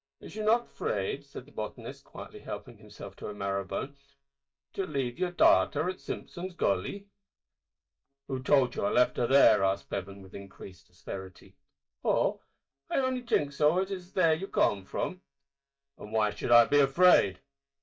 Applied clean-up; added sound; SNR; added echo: neural mask model DeepFilterNet 3.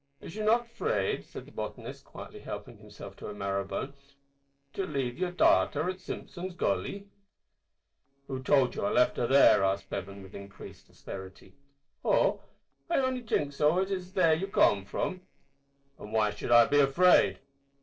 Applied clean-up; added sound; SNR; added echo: neural separator model SepFormer DNS4.